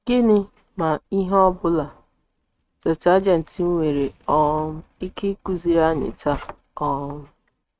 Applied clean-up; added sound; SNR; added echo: neural mask model RNNoise.